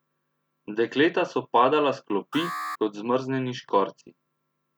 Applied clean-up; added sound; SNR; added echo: none; Alarm; 12 dB; none.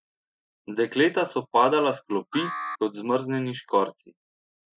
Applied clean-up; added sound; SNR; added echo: classical method Wiener filter.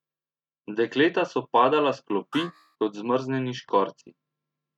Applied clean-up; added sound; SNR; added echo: neural mask model RNNoise.